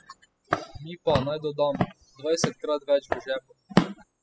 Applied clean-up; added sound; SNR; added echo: classical method spectral subtraction.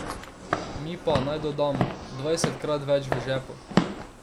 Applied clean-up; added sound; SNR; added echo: none; Walk, footsteps / Siren; 1 dB; none.